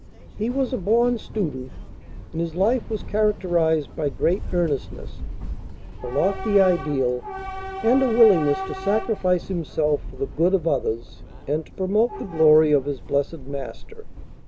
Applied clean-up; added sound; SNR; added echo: none; Subway, metro, underground / Train; 10 dB; none.